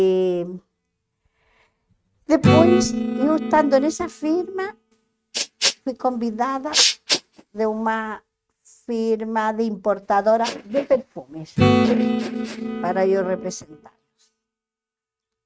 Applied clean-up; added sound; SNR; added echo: neural mask model RNNoise.